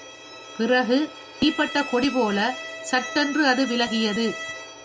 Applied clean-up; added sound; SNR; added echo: none; Bowed string instrument; 12 dB; none.